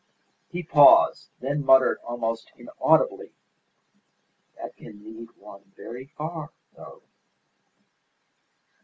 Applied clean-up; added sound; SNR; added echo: none; none; none; none.